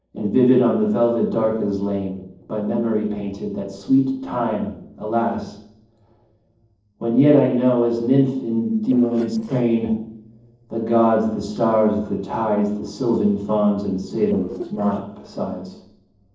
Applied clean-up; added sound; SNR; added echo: neural separator model SepFormer DNS4.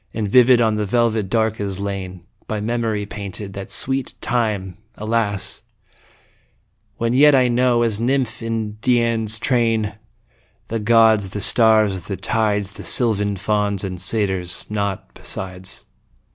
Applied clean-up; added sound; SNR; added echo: none; none; none; none.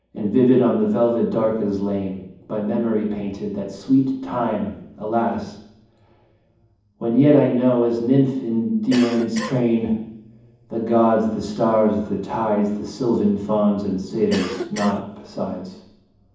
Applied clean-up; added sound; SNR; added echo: none; Cough; 10 dB; reverberation time 1.2 s.